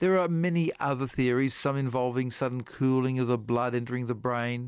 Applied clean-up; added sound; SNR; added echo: none; none; none; none.